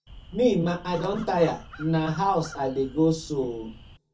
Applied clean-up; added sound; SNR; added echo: none; Crow; 19 dB; reverberation time 0.3 s.